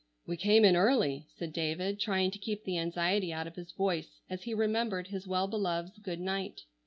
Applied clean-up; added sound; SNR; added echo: none; none; none; none.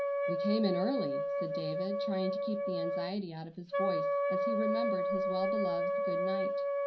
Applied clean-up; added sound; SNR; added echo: none; Wind instrument, woodwind instrument; -4 dB; reverberation time 0.3 s.